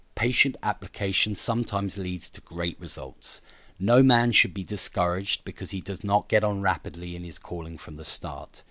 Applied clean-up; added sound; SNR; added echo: none; none; none; none.